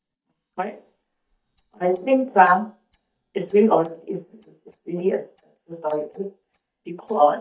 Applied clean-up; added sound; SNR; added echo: neural mask model DeepFilterNet 3.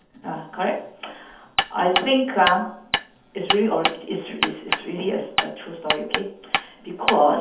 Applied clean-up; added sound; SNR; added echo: none; Hammer; 4 dB; reverberation time 0.6 s.